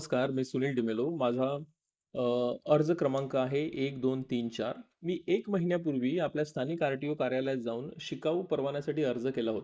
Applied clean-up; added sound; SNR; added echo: neural mask model Resemble Enhance denoiser.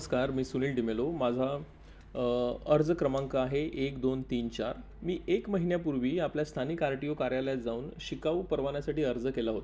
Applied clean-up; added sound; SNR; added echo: none; none; none; none.